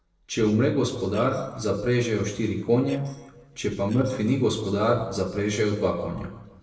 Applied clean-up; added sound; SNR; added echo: neural separator model SepFormer DNS4.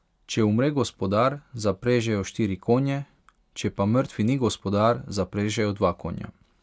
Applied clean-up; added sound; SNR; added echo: none; none; none; none.